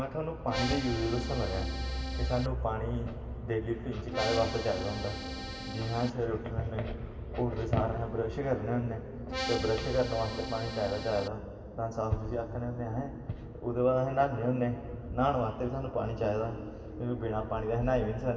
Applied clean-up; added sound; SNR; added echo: none; Accordion; 7 dB; reverberation time 2.5 s.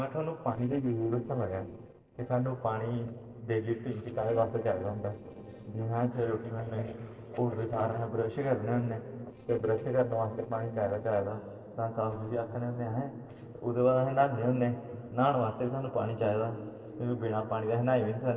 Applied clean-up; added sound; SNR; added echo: neural separator model SepFormer DNS4.